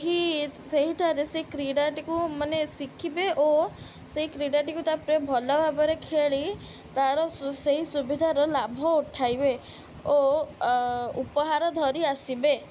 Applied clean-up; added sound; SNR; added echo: none; none; none; none.